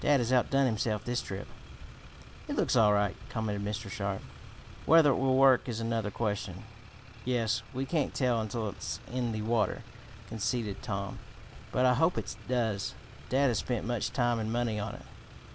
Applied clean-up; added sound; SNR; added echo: none; Motor vehicle (road); 16 dB; none.